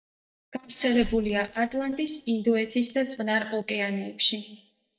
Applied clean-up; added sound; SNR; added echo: neural mask model DeepFilterNet 3.